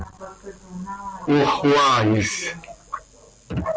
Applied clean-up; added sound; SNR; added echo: none; none; none; none.